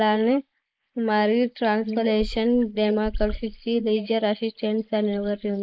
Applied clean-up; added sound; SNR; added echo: neural mask model Resemble Enhance denoiser.